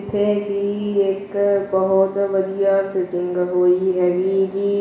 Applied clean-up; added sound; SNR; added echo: none; none; none; reverberation time 1.1 s.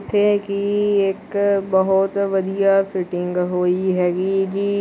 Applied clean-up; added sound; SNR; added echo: none; none; none; none.